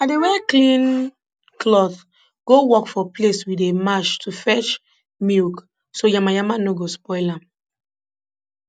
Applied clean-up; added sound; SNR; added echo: none; Wind instrument, woodwind instrument; 15 dB; none.